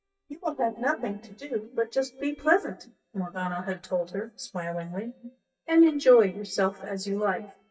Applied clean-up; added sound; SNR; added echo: neural mask model DeepFilterNet 3.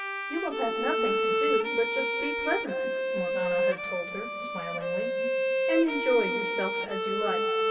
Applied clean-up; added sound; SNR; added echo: none; Bowed string instrument; -4 dB; reverberation time 2.2 s.